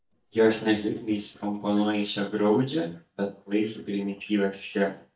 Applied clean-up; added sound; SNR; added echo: neural mask model DeepFilterNet 3.